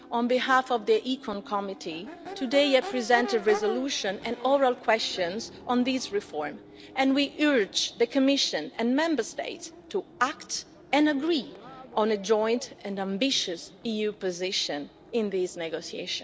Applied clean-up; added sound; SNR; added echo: none; Crowd / Race car, auto racing / Accelerating, revving, vroom; 16 dB; none.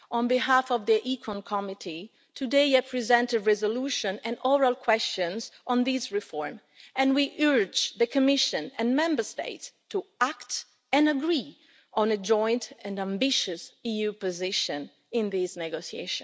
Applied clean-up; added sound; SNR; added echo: none; none; none; none.